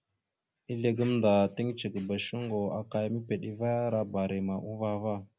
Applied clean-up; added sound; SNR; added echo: none; none; none; none.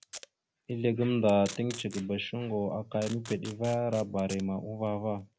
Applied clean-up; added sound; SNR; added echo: none; Packing tape, duct tape; 19 dB; none.